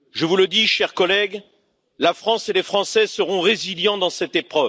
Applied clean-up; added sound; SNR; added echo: neural mask model Resemble Enhance denoiser.